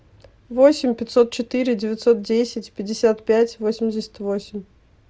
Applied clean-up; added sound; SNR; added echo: none; none; none; none.